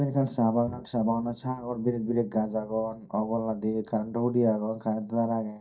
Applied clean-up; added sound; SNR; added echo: neural mask model DeepFilterNet 3.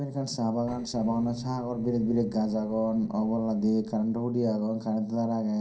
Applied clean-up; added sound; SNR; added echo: neural separator model SepFormer DNS4.